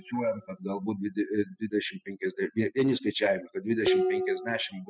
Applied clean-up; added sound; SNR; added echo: classical method spectral subtraction.